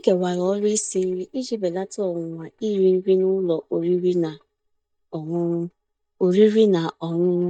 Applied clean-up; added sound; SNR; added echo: neural mask model DeepFilterNet 3.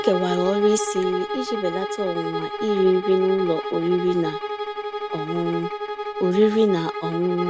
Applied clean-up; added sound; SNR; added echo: none; Bowed string instrument; 6 dB; none.